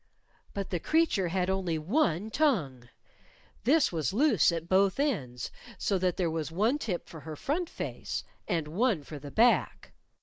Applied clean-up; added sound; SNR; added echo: neural mask model Resemble Enhance denoiser.